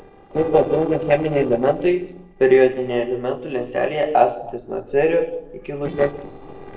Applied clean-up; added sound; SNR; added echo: neural separator model SepFormer DNS4.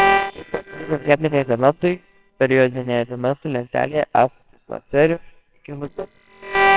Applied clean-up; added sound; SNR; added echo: neural separator model SepFormer WHAMR!.